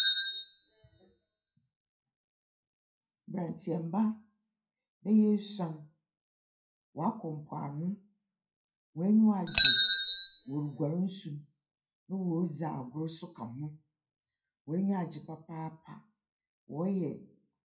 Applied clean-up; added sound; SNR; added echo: classical method WPE with log-MMSE.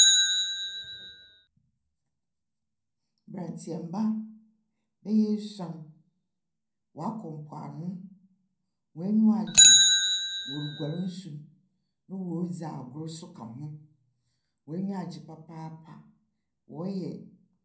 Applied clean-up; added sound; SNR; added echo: none; Bicycle; -5 dB; reverberation time 0.6 s.